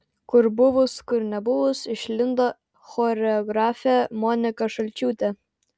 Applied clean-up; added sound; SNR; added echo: none; none; none; none.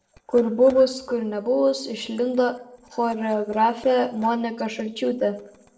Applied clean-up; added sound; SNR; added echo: neural separator model SepFormer DNS4.